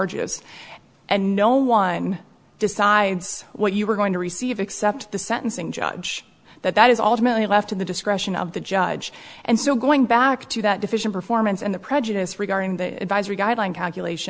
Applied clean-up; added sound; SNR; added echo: none; none; none; none.